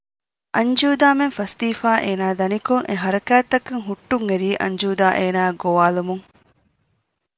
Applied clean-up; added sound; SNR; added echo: none; none; none; none.